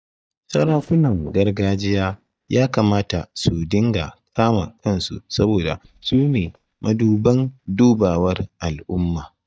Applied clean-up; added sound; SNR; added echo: neural mask model DeepFilterNet 3.